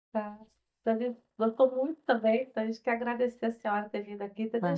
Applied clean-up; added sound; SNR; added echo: neural mask model DeepFilterNet 3.